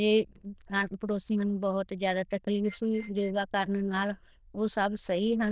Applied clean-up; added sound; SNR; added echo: neural diffusion model UNIVERSE++.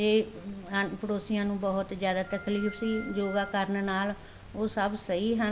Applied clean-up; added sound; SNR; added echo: none; Organ; 13 dB; none.